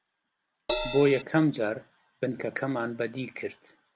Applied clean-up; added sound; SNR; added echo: none; Crash cymbal; 1 dB; none.